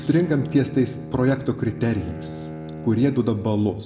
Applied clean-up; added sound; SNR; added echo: none; Bowed string instrument; 12 dB; reverberation time 1.1 s.